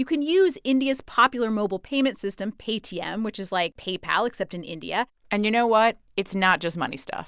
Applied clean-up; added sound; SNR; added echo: none; none; none; none.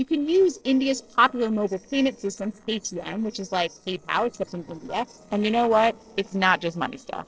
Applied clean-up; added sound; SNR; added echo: neural separator model SepFormer DNS4.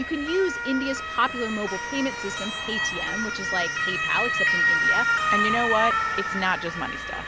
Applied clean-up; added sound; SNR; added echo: none; Motor vehicle (road) / Siren; -3 dB; none.